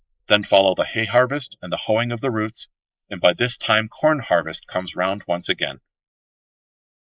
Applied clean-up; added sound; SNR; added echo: neural mask model Resemble Enhance denoiser.